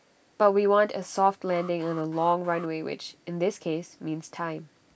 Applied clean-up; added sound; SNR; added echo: neural mask model Resemble Enhance denoiser.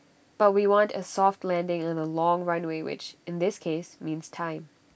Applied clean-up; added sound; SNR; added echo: none; none; none; none.